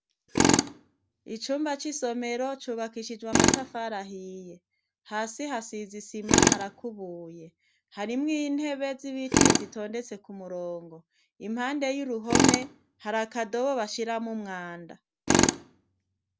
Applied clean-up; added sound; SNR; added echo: none; Tools; -3 dB; none.